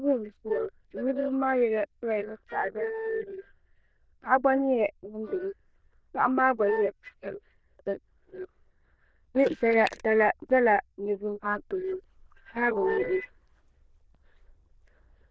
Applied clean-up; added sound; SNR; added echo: neural diffusion model UNIVERSE++.